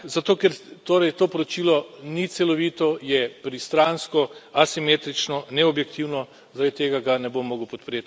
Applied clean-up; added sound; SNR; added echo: none; none; none; none.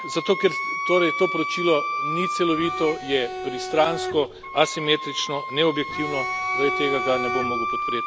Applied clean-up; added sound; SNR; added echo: none; Bowed string instrument + Wind instrument, woodwind instrument; 3 dB; none.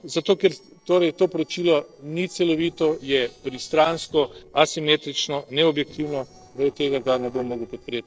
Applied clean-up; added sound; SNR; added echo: neural separator model SepFormer DNS4.